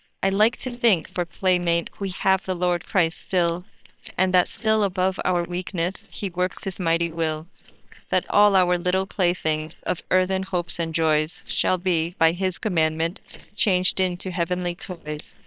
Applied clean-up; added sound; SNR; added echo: neural separator model SepFormer WHAM!.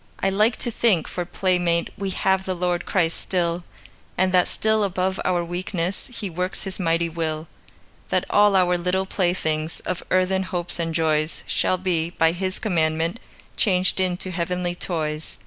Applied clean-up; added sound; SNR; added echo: none; none; none; none.